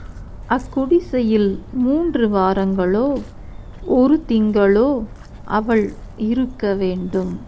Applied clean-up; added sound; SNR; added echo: none; Walk, footsteps; 16 dB; none.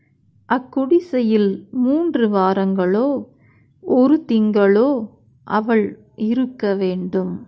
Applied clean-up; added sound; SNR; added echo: none; none; none; none.